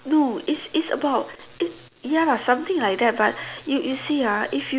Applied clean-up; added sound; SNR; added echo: none; none; none; none.